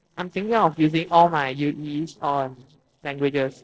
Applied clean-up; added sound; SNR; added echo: neural separator model SepFormer DNS4.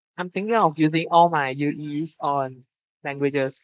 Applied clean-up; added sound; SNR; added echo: neural mask model Resemble Enhance denoiser.